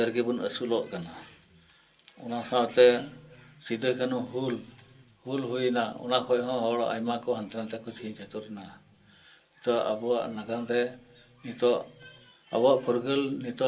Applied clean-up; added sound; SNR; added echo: none; none; none; reverberation time 0.2 s.